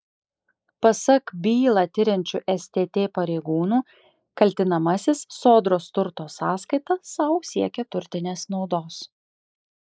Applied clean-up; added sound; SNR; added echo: neural mask model Resemble Enhance denoiser.